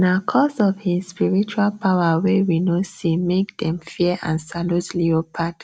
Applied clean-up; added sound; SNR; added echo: none; none; none; none.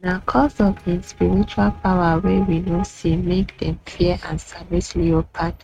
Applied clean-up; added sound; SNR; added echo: neural mask model RNNoise.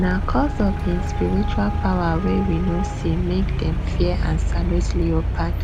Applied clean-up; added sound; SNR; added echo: none; Traffic noise, roadway noise; -2 dB; none.